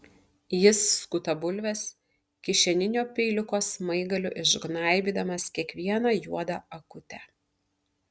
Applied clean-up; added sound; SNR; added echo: none; none; none; none.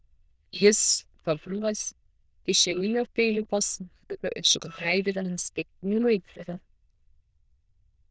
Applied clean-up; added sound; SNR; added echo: neural diffusion model UNIVERSE++.